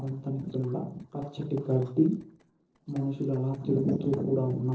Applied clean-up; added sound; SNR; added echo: neural separator model SepFormer DNS4.